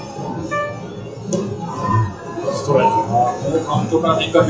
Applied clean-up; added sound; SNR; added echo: classical method WPE with log-MMSE.